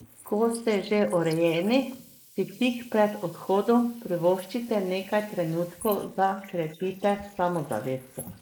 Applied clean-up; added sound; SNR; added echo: neural mask model Resemble Enhance denoiser.